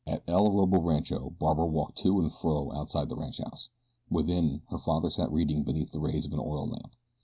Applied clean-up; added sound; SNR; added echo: none; none; none; none.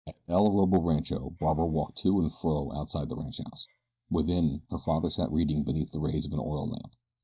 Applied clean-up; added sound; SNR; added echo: neural mask model DeepFilterNet 3.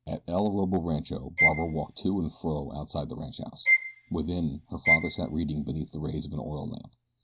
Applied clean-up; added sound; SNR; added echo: none; Bowed string instrument; -2 dB; none.